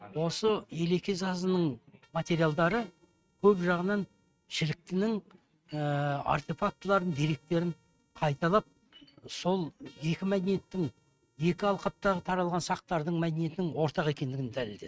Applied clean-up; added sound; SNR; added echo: neural mask model RNNoise.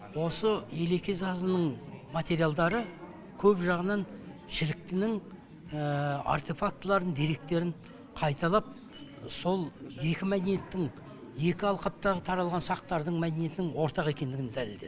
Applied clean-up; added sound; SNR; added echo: none; none; none; none.